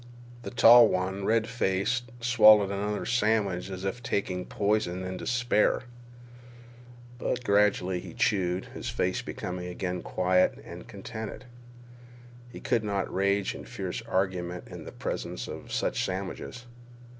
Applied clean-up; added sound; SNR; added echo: none; none; none; none.